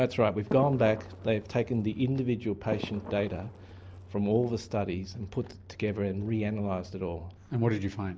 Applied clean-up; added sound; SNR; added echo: none; Fireworks; 14 dB; none.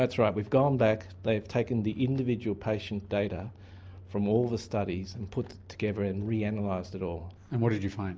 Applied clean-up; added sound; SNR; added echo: none; none; none; none.